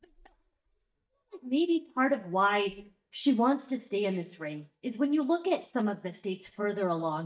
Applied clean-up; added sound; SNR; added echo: neural mask model DeepFilterNet 3.